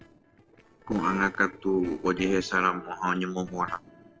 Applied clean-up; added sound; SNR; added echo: neural separator model SepFormer DNS4.